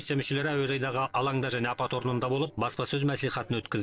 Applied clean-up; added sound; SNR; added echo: neural separator model SepFormer DNS4.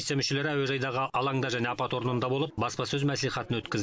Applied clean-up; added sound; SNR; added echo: none; none; none; none.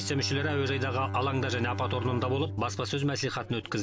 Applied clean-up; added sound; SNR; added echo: none; Bowed string instrument; 5 dB; none.